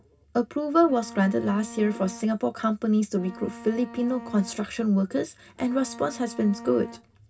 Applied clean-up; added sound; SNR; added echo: none; Bowed string instrument; 16 dB; reverberation time 0.4 s.